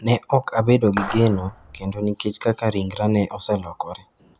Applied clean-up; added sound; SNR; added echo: none; Clapping; 10 dB; none.